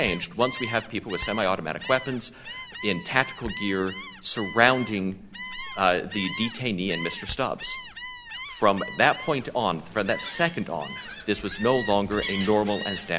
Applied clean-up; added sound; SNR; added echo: none; Gull, seagull + Gull, seagull; 11 dB; none.